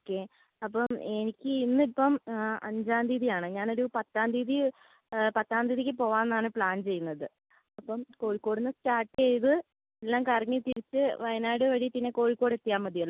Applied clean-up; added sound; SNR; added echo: none; none; none; none.